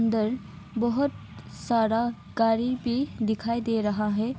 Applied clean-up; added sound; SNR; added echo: none; none; none; none.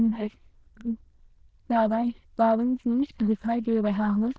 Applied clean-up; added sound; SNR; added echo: neural diffusion model UNIVERSE++.